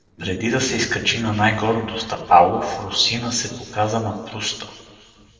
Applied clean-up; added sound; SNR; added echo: neural separator model SepFormer DNS4.